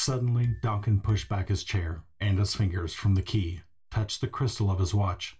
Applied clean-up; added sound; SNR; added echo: none; Marimba, xylophone; 17 dB; reverberation time 0.2 s.